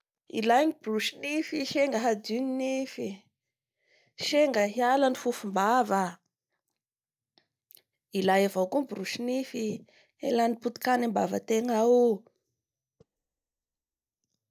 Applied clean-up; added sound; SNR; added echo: neural mask model DeepFilterNet 3.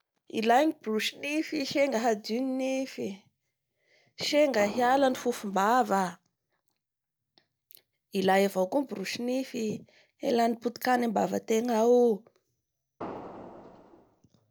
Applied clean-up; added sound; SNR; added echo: none; Fireworks; 14 dB; none.